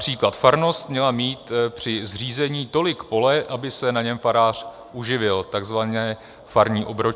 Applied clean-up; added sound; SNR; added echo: none; none; none; none.